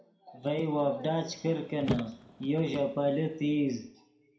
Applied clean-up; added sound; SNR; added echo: none; Car; 10 dB; reverberation time 0.4 s.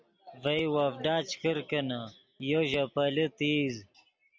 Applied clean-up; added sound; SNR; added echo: none; none; none; none.